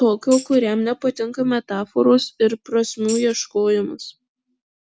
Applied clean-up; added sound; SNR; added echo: none; Tambourine; 16 dB; none.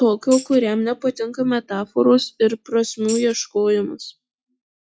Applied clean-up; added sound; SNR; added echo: classical method log-MMSE.